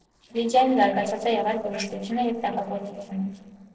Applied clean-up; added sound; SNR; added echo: neural separator model SepFormer DNS4.